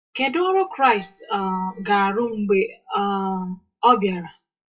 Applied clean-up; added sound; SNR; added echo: classical method WPE with log-MMSE.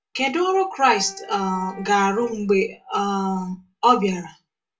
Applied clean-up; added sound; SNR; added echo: none; Wind instrument, woodwind instrument; 18 dB; reverberation time 0.2 s.